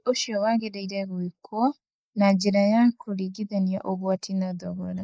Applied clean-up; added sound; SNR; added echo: neural mask model Resemble Enhance denoiser.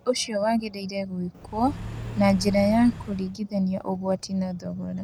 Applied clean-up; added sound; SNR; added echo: none; Accelerating, revving, vroom / Car; 10 dB; none.